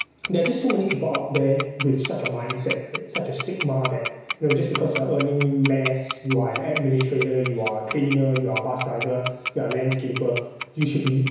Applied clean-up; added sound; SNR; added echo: none; Tick-tock; 9 dB; reverberation time 1.0 s.